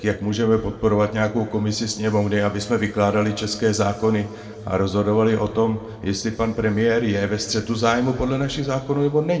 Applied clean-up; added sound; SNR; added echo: none; none; none; reverberation time 1.8 s.